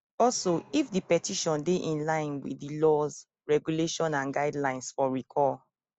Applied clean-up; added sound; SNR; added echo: none; none; none; none.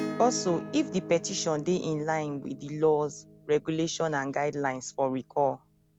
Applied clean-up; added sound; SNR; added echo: none; Acoustic guitar / Strum; 13 dB; none.